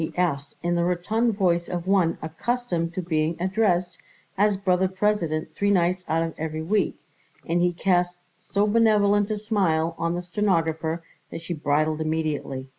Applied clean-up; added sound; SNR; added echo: none; none; none; none.